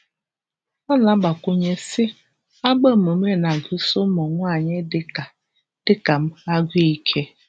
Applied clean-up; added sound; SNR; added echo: none; none; none; none.